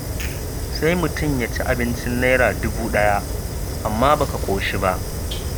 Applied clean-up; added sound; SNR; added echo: none; Fire; 3 dB; none.